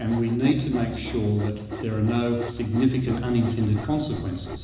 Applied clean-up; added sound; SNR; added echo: none; Sawing; 14 dB; reverberation time 1.0 s.